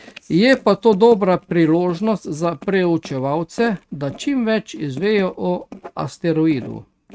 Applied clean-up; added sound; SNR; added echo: neural mask model RNNoise.